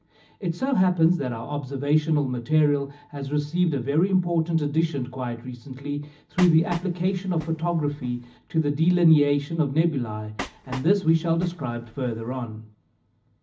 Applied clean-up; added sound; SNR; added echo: none; Train; 15 dB; reverberation time 0.4 s.